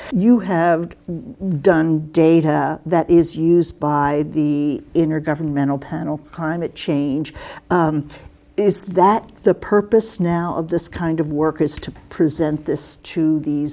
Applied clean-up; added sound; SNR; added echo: none; none; none; none.